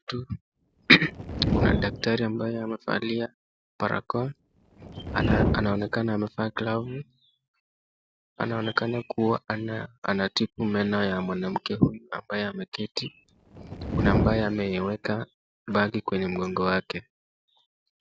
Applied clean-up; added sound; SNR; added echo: none; Fire; 1 dB; none.